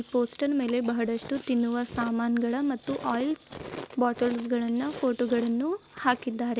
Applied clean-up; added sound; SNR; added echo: none; Chewing, mastication; 15 dB; none.